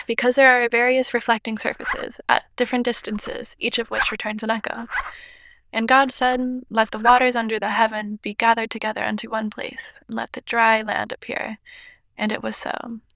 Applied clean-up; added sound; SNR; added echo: neural diffusion model UNIVERSE++.